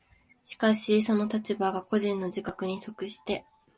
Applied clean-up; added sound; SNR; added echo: none; none; none; none.